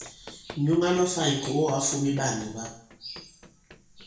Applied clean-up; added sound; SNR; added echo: none; Run; 19 dB; reverberation time 0.6 s.